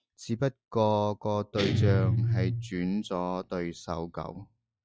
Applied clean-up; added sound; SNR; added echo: classical method log-MMSE.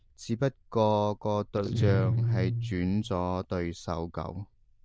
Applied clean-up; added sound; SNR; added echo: neural diffusion model UNIVERSE++.